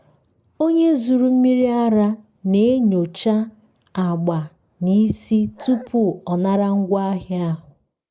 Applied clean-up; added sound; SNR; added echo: neural mask model Resemble Enhance denoiser.